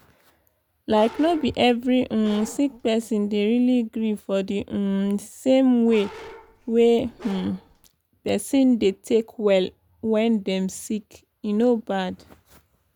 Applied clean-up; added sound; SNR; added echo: none; Bark; 20 dB; none.